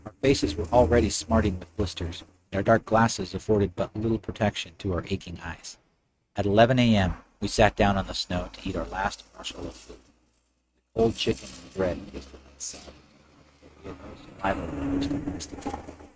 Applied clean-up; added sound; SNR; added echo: neural mask model RNNoise.